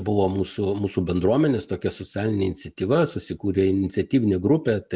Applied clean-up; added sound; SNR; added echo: none; none; none; none.